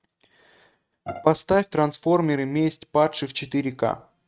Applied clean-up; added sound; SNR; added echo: neural mask model RNNoise.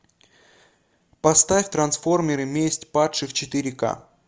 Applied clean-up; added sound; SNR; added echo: none; none; none; none.